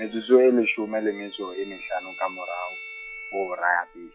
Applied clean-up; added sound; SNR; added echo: classical method log-MMSE.